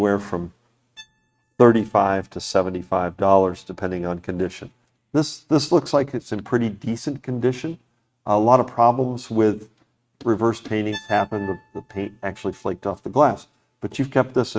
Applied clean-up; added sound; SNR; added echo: neural mask model RNNoise.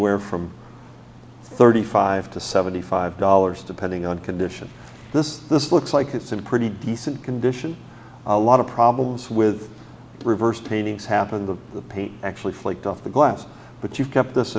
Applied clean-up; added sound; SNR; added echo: none; none; none; none.